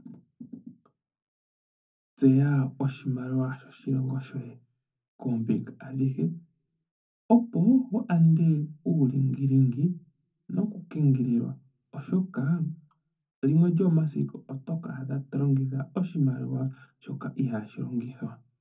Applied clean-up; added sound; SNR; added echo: none; none; none; reverberation time 0.3 s.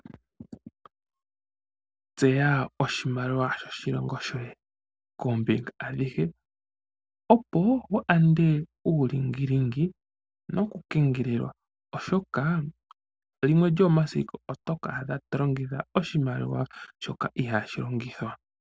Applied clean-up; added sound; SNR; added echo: none; none; none; none.